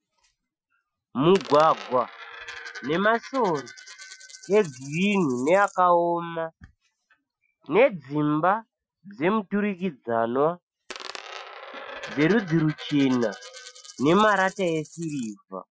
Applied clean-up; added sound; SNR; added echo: classical method Wiener filter.